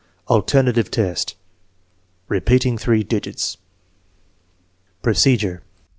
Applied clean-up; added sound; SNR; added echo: none; none; none; none.